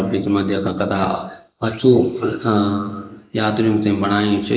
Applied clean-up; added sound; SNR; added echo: neural mask model Resemble Enhance denoiser.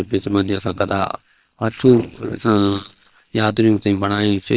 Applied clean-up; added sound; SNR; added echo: neural separator model SepFormer WHAM!.